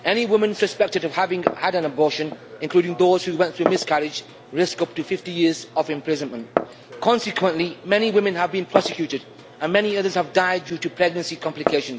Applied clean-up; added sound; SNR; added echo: none; Glass; 10 dB; none.